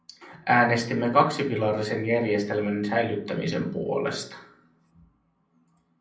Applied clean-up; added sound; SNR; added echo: none; none; none; reverberation time 0.6 s.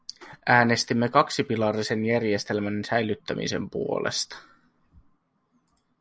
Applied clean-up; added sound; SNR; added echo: none; none; none; none.